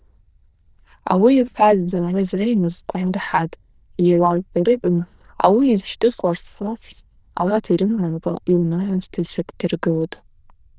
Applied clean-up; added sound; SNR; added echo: neural diffusion model UNIVERSE++.